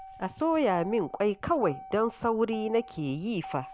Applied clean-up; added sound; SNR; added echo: none; Motor vehicle (road); 17 dB; none.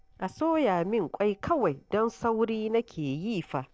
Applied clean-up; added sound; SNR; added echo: neural separator model SepFormer DNS4.